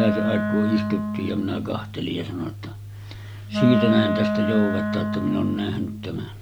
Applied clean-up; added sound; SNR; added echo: none; Wind instrument, woodwind instrument; 2 dB; none.